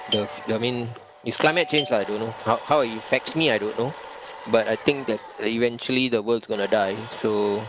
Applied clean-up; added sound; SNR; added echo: none; Domestic sounds, home sounds + Doorbell; 13 dB; none.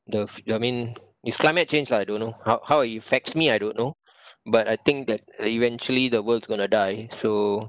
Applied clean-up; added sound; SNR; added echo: none; none; none; none.